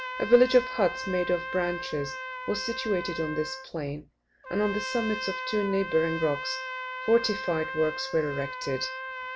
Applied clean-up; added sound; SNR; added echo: none; Trumpet; 8 dB; none.